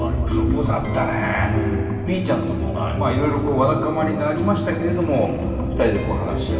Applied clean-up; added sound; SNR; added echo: none; none; none; reverberation time 2.5 s.